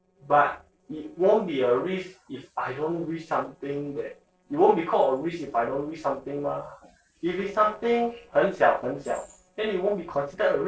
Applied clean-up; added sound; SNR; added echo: neural separator model SepFormer DNS4.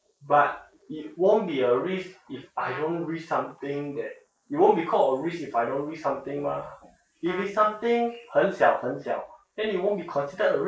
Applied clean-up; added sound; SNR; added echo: neural mask model Resemble Enhance denoiser.